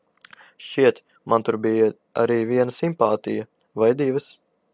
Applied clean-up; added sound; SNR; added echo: none; none; none; none.